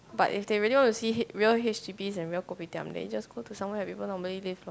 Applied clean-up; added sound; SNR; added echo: none; none; none; none.